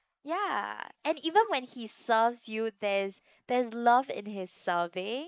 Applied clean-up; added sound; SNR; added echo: neural mask model Resemble Enhance denoiser.